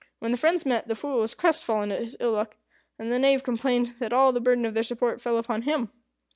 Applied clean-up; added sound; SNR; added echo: none; none; none; none.